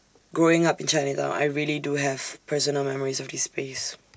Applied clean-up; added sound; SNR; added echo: none; none; none; none.